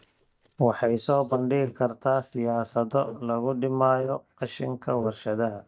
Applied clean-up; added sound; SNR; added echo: neural mask model DeepFilterNet 3.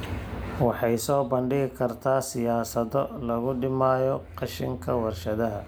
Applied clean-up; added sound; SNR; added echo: none; none; none; none.